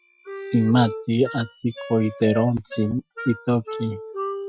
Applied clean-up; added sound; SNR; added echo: classical method Wiener filter.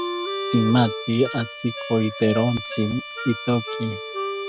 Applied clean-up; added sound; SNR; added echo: none; Trumpet + Wind instrument, woodwind instrument; 7 dB; none.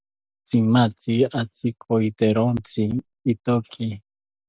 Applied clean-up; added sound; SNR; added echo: none; none; none; none.